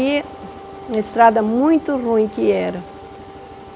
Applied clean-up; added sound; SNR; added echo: none; Wind instrument, woodwind instrument; 20 dB; none.